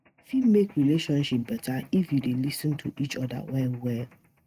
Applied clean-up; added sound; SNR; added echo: neural mask model RNNoise.